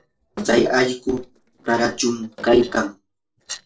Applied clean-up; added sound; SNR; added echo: neural separator model SepFormer DNS4.